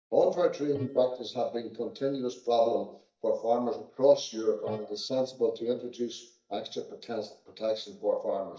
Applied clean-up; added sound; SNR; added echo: neural mask model DeepFilterNet 3.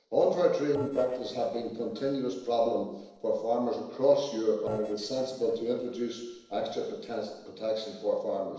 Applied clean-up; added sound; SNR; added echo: neural separator model SepFormer DNS4.